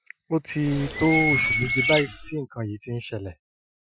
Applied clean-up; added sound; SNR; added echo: classical method Wiener filter.